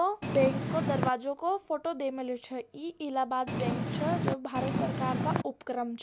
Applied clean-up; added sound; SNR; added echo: none; Purr; -1 dB; none.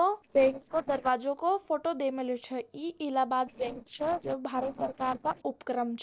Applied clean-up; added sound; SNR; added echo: neural separator model SepFormer DNS4.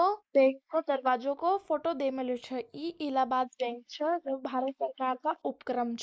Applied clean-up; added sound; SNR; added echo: neural mask model Resemble Enhance denoiser.